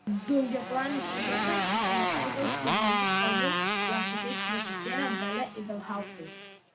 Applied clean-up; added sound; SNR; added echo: none; Motorcycle; -4 dB; none.